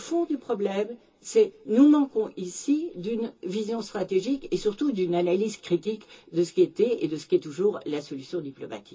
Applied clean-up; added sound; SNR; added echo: none; none; none; reverberation time 0.2 s.